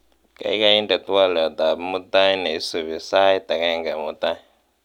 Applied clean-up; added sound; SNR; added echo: none; none; none; none.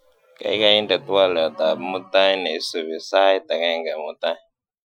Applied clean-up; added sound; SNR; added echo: classical method Wiener filter.